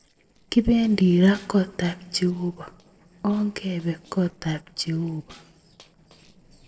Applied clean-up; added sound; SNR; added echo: neural separator model SepFormer DNS4.